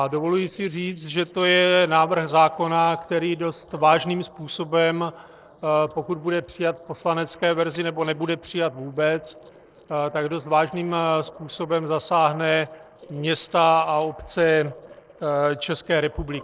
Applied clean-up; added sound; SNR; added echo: neural separator model SepFormer DNS4.